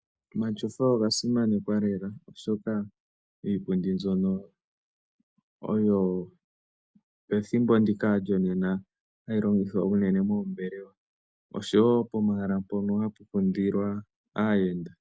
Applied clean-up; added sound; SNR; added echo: none; none; none; none.